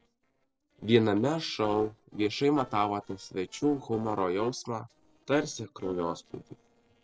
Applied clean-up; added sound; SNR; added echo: neural separator model SepFormer DNS4.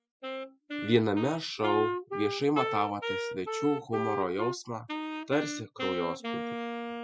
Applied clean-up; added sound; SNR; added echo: classical method Wiener filter.